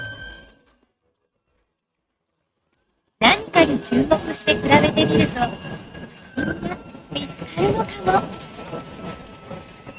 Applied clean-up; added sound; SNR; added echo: neural mask model RNNoise.